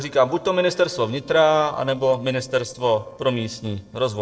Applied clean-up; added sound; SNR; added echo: neural separator model SepFormer DNS4.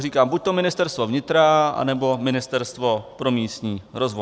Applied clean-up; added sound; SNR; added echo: none; none; none; none.